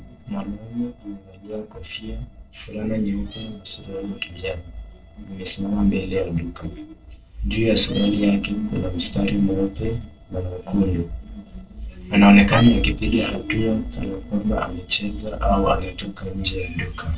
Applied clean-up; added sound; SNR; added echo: neural separator model SepFormer DNS4.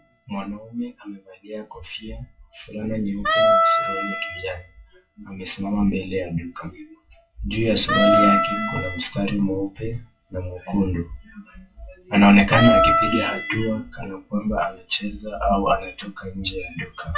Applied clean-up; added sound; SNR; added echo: classical method WPE with log-MMSE.